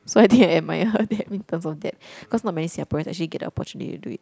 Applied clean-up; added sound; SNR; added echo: none; none; none; none.